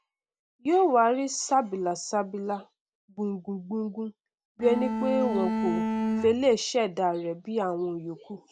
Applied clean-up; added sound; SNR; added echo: none; Bowed string instrument; 1 dB; none.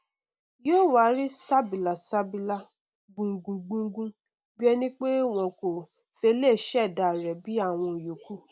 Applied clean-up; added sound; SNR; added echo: none; none; none; none.